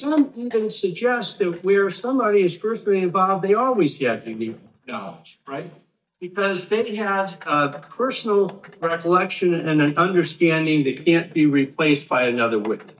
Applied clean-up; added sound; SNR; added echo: neural mask model DeepFilterNet 3.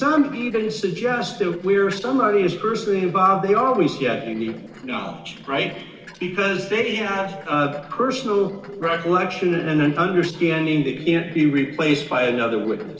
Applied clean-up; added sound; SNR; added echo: neural separator model SepFormer DNS4.